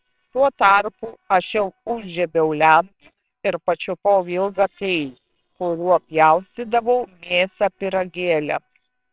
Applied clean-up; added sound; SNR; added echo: neural separator model SepFormer WHAMR!.